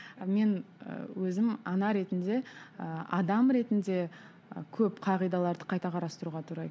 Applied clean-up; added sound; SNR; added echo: none; none; none; none.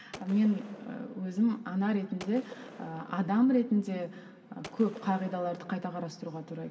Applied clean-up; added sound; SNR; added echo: none; Gunshot, gunfire; 20 dB; reverberation time 1.4 s.